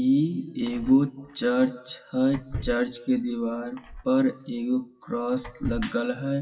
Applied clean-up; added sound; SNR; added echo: classical method WPE with log-MMSE.